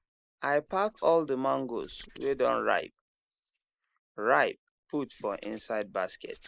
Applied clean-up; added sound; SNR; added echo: neural mask model Resemble Enhance denoiser.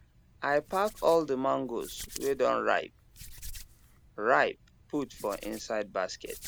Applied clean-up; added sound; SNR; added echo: none; Hands; 17 dB; none.